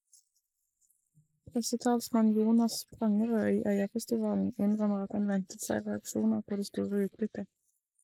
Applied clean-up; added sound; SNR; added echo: neural mask model Resemble Enhance denoiser.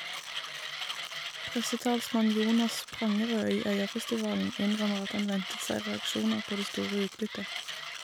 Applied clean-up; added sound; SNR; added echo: none; Mechanisms; 7 dB; none.